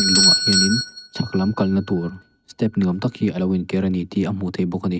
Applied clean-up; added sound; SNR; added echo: neural mask model RNNoise.